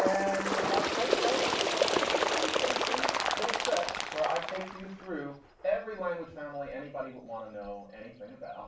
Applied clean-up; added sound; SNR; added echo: none; Bird; -3 dB; reverberation time 0.3 s.